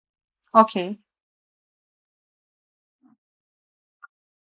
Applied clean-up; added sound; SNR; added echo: neural mask model Resemble Enhance denoiser.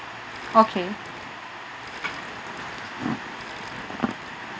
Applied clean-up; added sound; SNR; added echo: none; Gurgling; 16 dB; none.